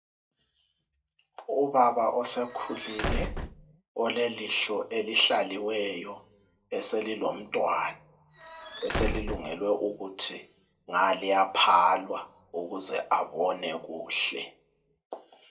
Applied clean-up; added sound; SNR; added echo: none; Squeak / Slam / Wood; 6 dB; reverberation time 0.2 s.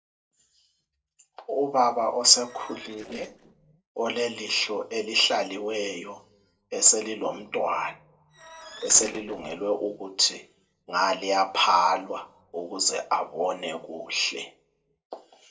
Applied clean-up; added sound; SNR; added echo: neural separator model SepFormer DNS4.